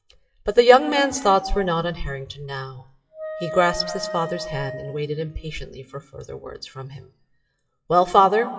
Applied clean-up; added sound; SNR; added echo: classical method WPE with log-MMSE.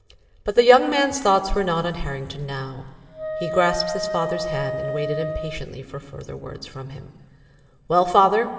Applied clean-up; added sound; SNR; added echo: none; Wind instrument, woodwind instrument; 7 dB; reverberation time 2.6 s.